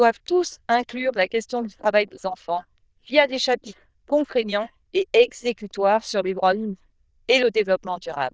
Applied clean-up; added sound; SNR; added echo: neural diffusion model UNIVERSE++.